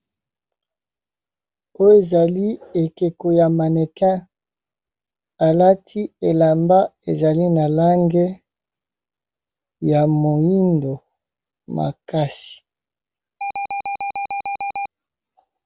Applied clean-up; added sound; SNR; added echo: none; Alarm; 6 dB; none.